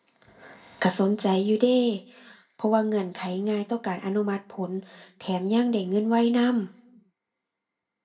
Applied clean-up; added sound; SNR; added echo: none; none; none; reverberation time 0.6 s.